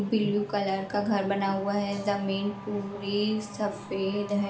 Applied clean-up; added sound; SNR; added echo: none; Race car, auto racing / Accelerating, revving, vroom; 13 dB; reverberation time 0.4 s.